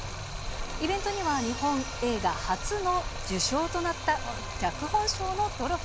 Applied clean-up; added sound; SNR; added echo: none; Stream; 6 dB; none.